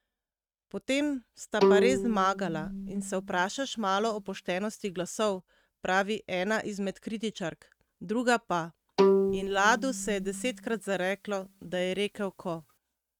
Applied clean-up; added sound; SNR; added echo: neural mask model RNNoise.